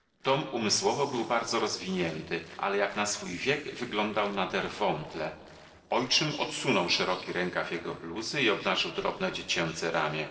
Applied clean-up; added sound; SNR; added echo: neural separator model SepFormer DNS4.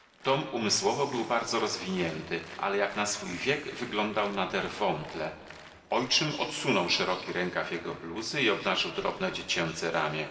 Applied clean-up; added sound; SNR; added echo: none; Applause; 20 dB; reverberation time 2.8 s.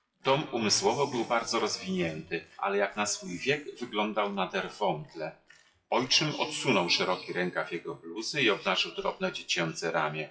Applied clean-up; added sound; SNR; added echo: classical method WPE with log-MMSE.